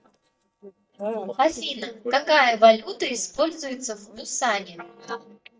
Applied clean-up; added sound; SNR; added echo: neural mask model DeepFilterNet 3.